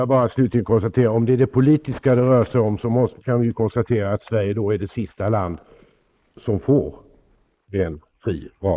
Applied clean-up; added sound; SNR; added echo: neural mask model Resemble Enhance denoiser.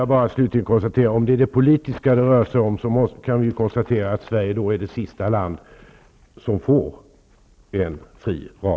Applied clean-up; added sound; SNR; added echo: none; none; none; none.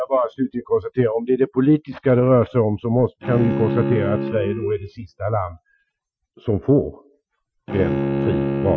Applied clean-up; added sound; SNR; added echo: classical method Wiener filter.